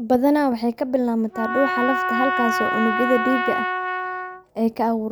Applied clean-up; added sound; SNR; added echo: none; Trumpet; 3 dB; none.